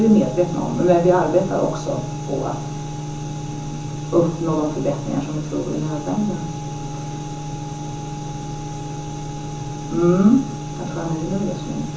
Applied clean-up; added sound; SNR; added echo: none; Wind instrument, woodwind instrument; 17 dB; reverberation time 0.7 s.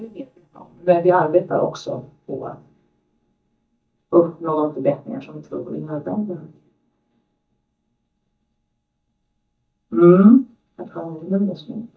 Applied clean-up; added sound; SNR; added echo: neural mask model DeepFilterNet 3.